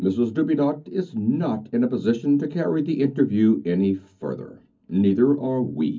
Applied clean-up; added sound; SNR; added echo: none; none; none; reverberation time 0.4 s.